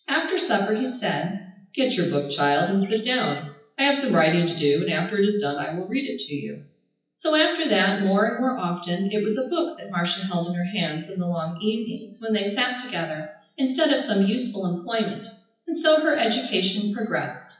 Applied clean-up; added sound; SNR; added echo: classical method WPE with log-MMSE.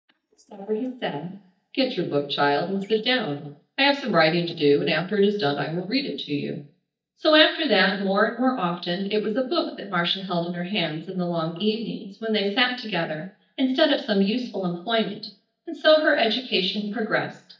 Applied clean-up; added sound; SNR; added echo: neural mask model DeepFilterNet 3.